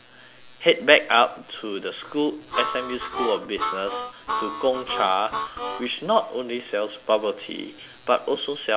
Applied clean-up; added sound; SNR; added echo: none; Harmonica; 5 dB; none.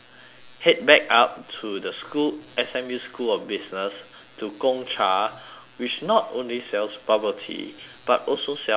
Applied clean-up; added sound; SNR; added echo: none; none; none; none.